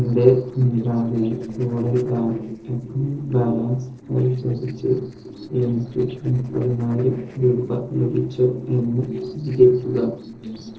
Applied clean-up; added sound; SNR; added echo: neural separator model SepFormer DNS4.